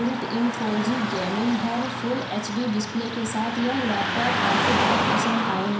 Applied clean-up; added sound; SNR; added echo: none; Car passing by / Traffic noise, roadway noise; 0 dB; reverberation time 0.5 s.